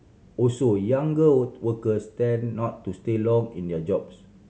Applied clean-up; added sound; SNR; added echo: none; none; none; none.